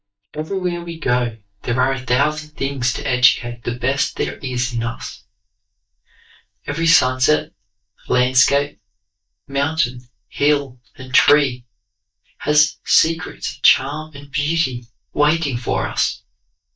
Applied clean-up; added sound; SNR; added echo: neural mask model DeepFilterNet 3.